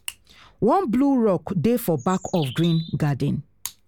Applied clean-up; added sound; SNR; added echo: none; Bird; 17 dB; none.